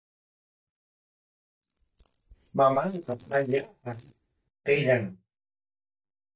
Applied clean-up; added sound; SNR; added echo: neural mask model DeepFilterNet 3.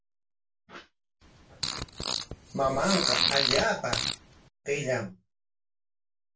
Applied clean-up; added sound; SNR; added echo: none; Fart; -2 dB; reverberation time 0.2 s.